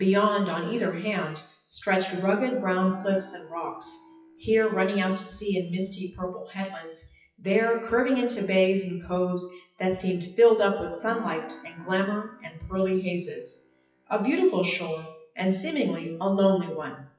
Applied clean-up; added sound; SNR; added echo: classical method WPE with log-MMSE.